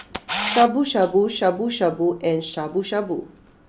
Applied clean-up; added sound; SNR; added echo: none; Camera; 10 dB; none.